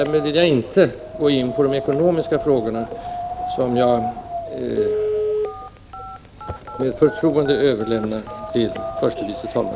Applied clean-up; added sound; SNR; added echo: none; Telephone + Wind; 7 dB; none.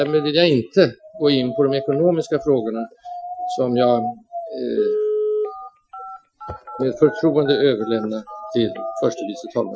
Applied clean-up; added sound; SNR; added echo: classical method Wiener filter.